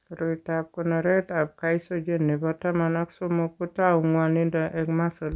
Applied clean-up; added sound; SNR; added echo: none; none; none; none.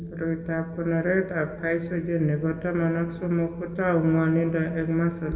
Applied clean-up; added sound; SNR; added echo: none; Wind; 10 dB; reverberation time 1.6 s.